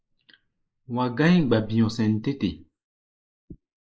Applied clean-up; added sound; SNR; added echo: neural mask model Resemble Enhance denoiser.